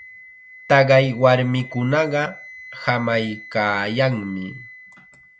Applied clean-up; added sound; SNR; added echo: none; Wind instrument, woodwind instrument; 19 dB; none.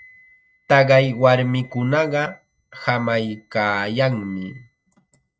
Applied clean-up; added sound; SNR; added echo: neural mask model RNNoise.